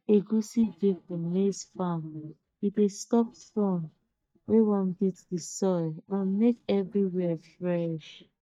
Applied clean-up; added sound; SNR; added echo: neural mask model DeepFilterNet 3.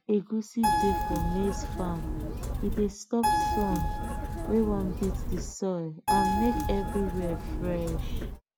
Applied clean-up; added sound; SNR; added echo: none; Keyboard (musical); -2 dB; none.